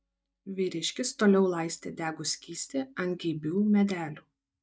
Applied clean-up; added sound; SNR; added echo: neural mask model DeepFilterNet 3.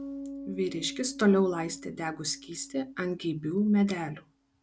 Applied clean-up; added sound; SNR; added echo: none; Bass guitar; 15 dB; none.